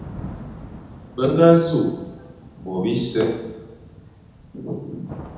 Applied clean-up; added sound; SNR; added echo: none; Thunder / Rain; 16 dB; reverberation time 0.9 s.